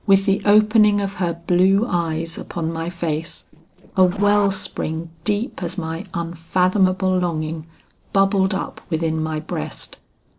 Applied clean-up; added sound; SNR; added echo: neural separator model SepFormer DNS4.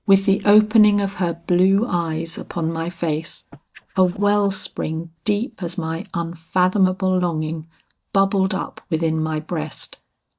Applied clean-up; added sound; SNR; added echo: neural mask model DeepFilterNet 3.